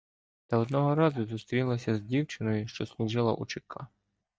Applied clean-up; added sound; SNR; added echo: neural mask model DeepFilterNet 3.